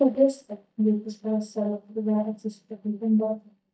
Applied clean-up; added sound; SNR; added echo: neural mask model DeepFilterNet 3.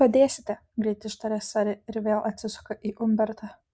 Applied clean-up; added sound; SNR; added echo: none; none; none; none.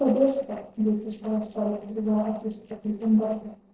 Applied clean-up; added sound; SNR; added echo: neural separator model SepFormer DNS4.